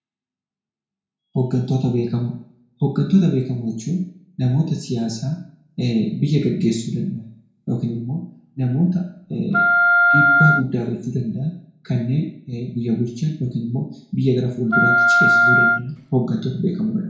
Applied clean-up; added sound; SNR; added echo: none; Wind instrument, woodwind instrument; -5 dB; reverberation time 0.6 s.